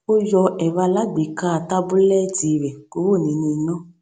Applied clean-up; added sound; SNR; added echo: none; none; none; none.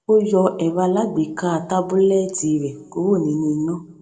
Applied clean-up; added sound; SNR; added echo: none; none; none; reverberation time 1.3 s.